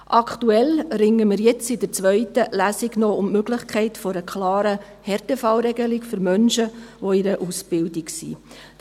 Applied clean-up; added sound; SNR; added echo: none; none; none; none.